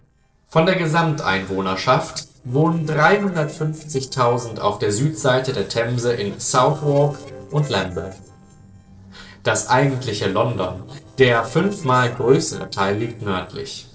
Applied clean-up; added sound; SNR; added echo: neural separator model SepFormer DNS4.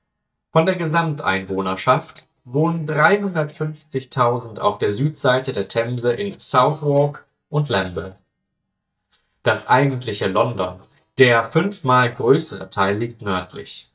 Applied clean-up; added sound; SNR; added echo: neural mask model DeepFilterNet 3.